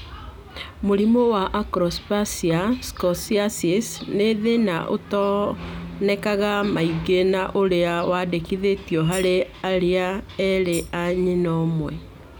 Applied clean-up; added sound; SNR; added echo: none; Tambourine; 19 dB; none.